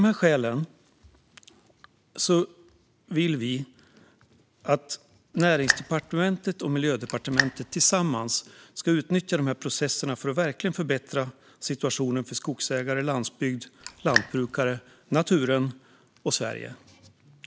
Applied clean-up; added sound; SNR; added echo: none; Raindrop; 4 dB; none.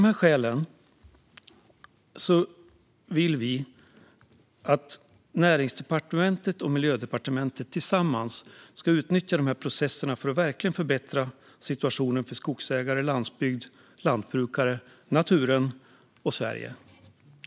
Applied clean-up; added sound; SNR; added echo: none; none; none; none.